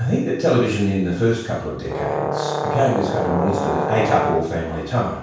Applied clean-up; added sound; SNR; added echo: none; Brass instrument; 3 dB; reverberation time 0.7 s.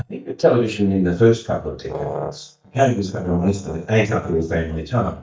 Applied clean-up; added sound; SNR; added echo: neural mask model DeepFilterNet 3.